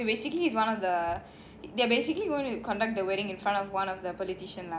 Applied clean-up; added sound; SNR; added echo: none; none; none; none.